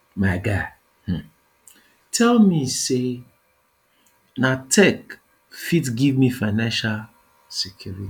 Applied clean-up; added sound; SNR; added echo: none; none; none; none.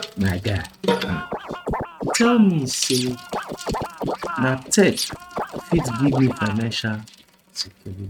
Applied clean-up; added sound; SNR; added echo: neural mask model RNNoise.